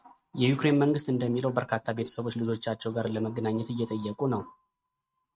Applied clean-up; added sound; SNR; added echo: neural mask model RNNoise.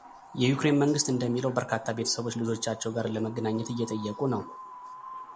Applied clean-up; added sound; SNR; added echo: none; Wind; 18 dB; none.